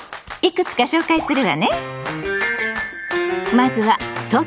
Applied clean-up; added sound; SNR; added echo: none; none; none; none.